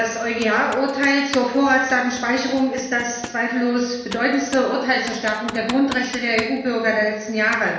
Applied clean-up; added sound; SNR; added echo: none; Computer keyboard; 17 dB; reverberation time 1.1 s.